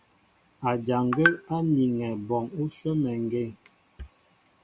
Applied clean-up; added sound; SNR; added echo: none; none; none; none.